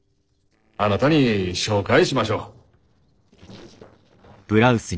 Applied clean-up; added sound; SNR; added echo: neural separator model SepFormer DNS4.